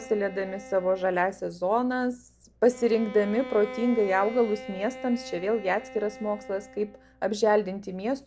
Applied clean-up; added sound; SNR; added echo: none; Bowed string instrument; 16 dB; none.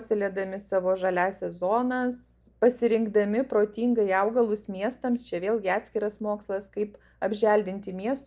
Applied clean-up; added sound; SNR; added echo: none; none; none; none.